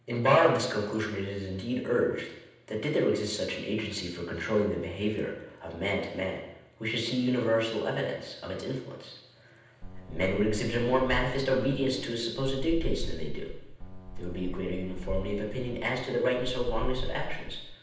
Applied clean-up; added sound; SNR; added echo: none; Boat, Water vehicle; 4 dB; reverberation time 0.9 s.